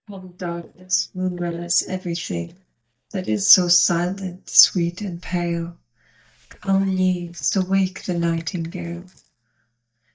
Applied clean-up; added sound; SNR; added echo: neural mask model DeepFilterNet 3.